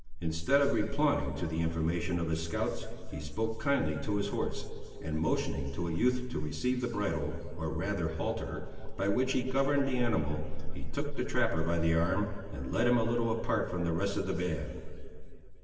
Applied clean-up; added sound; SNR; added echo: none; none; none; reverberation time 2.3 s.